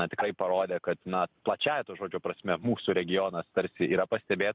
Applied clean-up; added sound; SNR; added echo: none; none; none; none.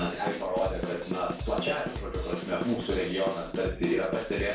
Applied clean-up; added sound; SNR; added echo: none; Drum / Drum kit; 6 dB; reverberation time 0.4 s.